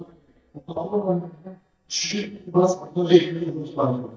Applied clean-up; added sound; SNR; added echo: neural mask model DeepFilterNet 3.